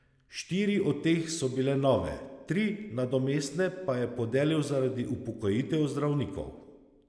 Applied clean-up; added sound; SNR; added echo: none; none; none; none.